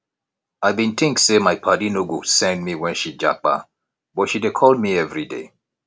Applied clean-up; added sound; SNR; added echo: none; none; none; none.